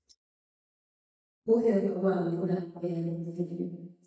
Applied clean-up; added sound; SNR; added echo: neural mask model DeepFilterNet 3.